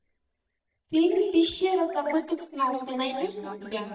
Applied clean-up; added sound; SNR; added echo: neural mask model DeepFilterNet 3.